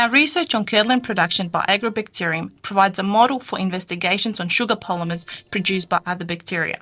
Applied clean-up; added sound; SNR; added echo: neural separator model SepFormer DNS4.